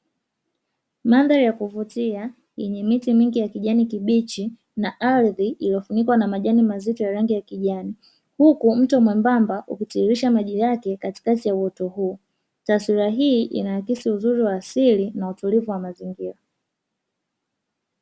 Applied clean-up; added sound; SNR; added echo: none; none; none; none.